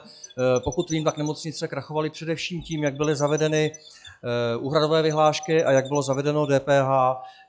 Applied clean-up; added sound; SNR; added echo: classical method log-MMSE.